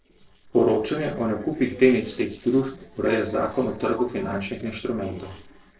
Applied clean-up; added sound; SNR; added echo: neural separator model SepFormer DNS4.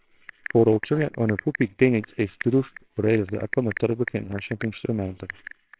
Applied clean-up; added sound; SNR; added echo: neural separator model SepFormer WHAMR!.